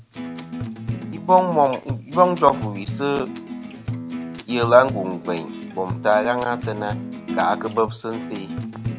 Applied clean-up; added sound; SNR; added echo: none; Acoustic guitar; 8 dB; none.